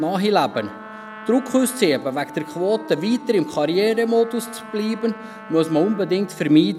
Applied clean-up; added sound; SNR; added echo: none; Trumpet + Wind instrument, woodwind instrument; 17 dB; none.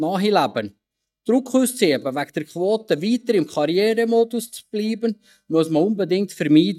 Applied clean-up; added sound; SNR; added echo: neural mask model DeepFilterNet 3.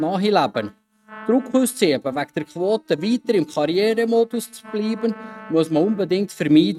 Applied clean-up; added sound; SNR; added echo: neural mask model RNNoise.